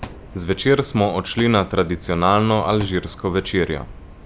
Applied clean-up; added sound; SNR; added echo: none; Subway, metro, underground + Thump, thud; 18 dB; none.